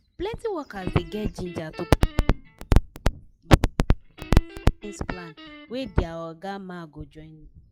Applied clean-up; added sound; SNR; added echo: classical method log-MMSE.